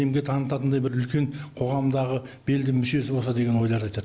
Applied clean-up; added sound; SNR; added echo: none; none; none; none.